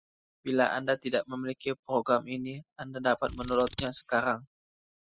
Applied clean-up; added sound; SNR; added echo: classical method spectral subtraction.